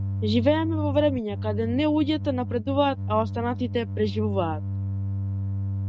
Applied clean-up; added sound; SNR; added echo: neural mask model RNNoise.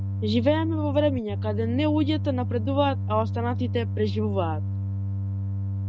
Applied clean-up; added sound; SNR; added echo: none; Organ; 1 dB; none.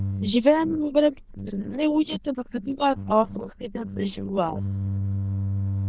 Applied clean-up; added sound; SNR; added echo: neural diffusion model UNIVERSE++.